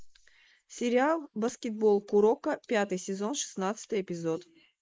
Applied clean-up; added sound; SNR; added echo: neural mask model Resemble Enhance denoiser.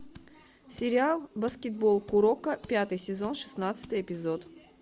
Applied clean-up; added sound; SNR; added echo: none; none; none; none.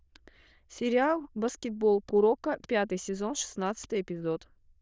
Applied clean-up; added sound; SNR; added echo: neural diffusion model UNIVERSE++.